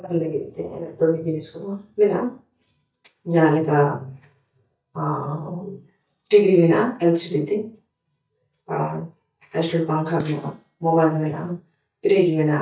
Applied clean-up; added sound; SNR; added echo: neural mask model DeepFilterNet 3.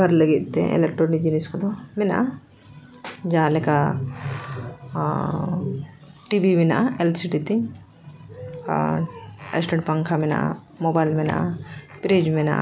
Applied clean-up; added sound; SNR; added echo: none; none; none; none.